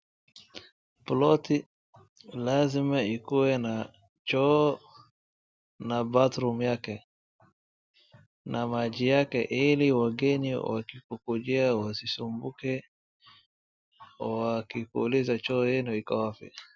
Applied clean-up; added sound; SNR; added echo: none; none; none; none.